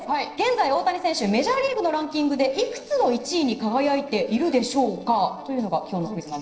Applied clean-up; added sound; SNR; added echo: neural separator model SepFormer DNS4.